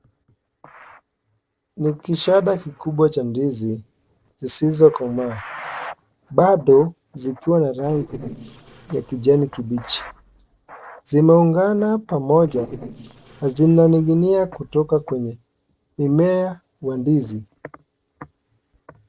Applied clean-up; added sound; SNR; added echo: neural separator model SepFormer DNS4.